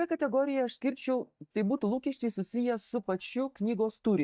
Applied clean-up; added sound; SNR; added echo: neural mask model DeepFilterNet 3.